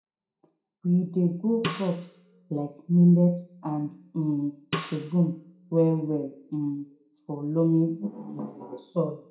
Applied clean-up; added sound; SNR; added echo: none; Snare drum; 12 dB; reverberation time 0.4 s.